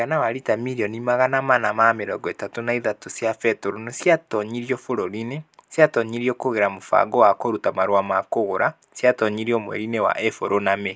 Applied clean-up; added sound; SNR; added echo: none; none; none; none.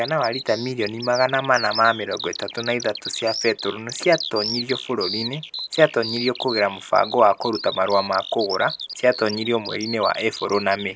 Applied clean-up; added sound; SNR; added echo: none; Bird vocalization, bird call, bird song; 10 dB; none.